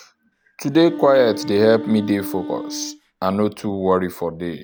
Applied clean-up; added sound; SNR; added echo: none; Wind instrument, woodwind instrument; 12 dB; none.